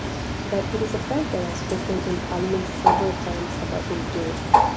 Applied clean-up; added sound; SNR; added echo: none; Bird; -4 dB; none.